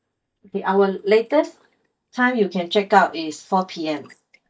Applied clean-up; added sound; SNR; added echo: neural mask model DeepFilterNet 3.